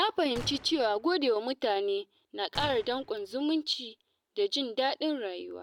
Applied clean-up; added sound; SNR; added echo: none; Gunshot, gunfire; 16 dB; none.